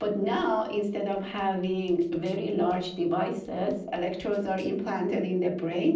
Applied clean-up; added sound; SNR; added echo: neural separator model SepFormer DNS4.